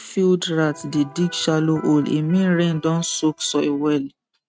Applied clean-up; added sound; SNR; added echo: neural mask model RNNoise.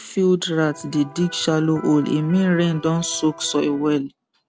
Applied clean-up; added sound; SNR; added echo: none; Electric guitar; 19 dB; none.